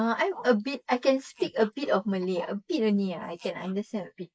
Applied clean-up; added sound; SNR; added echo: neural mask model Resemble Enhance denoiser.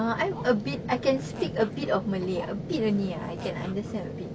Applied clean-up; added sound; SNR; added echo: none; Zipper (clothing); 19 dB; none.